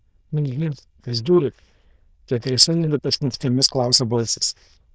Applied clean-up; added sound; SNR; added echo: neural diffusion model UNIVERSE++.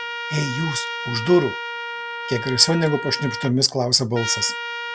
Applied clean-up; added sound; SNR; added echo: none; Trumpet; 7 dB; none.